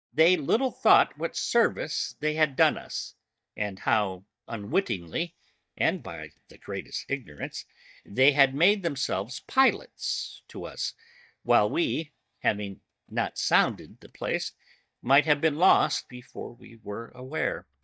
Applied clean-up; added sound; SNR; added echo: neural mask model DeepFilterNet 3.